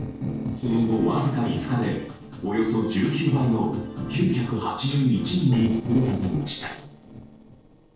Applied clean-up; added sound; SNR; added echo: neural separator model SepFormer DNS4.